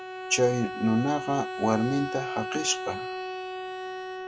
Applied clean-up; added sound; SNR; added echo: none; Bowed string instrument; 6 dB; none.